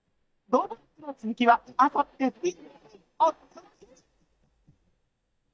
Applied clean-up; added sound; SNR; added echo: neural mask model DeepFilterNet 3.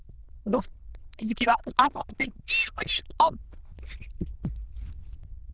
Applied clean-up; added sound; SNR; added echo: neural diffusion model UNIVERSE++.